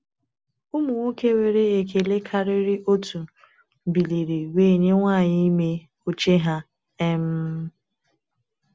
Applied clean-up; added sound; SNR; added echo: none; none; none; none.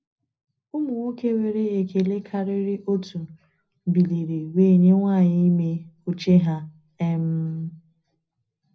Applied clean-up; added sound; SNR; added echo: none; none; none; reverberation time 0.4 s.